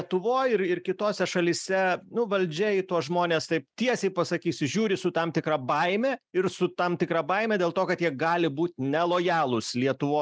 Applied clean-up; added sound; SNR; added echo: none; none; none; none.